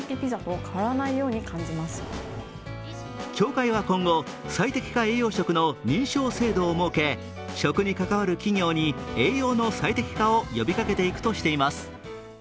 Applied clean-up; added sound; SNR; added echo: none; Bowed string instrument + Livestock, farm animals, working animals; 17 dB; none.